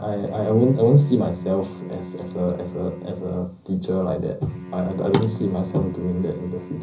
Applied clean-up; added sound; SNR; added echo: none; Bowed string instrument; 14 dB; reverberation time 0.5 s.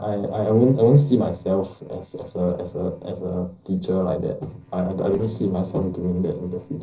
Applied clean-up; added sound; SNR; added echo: neural separator model SepFormer DNS4.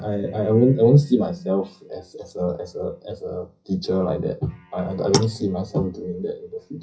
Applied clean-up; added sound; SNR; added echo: classical method WPE with log-MMSE.